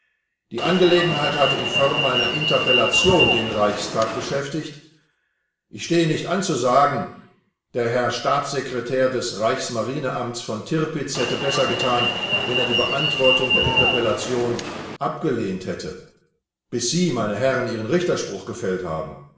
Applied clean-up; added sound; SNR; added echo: none; Alarm; 0 dB; reverberation time 0.7 s.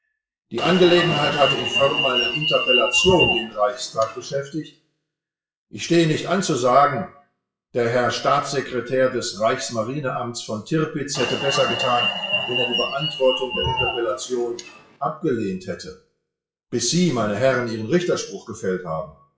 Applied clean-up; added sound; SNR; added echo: classical method WPE with log-MMSE.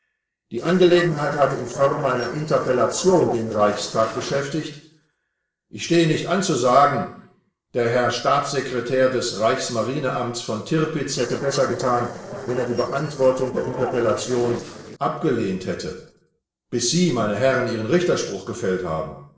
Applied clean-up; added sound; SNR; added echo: neural separator model SepFormer DNS4.